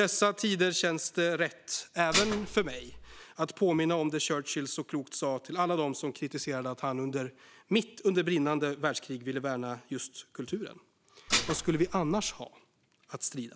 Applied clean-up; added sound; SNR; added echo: none; Dishes, pots, and pans; 3 dB; none.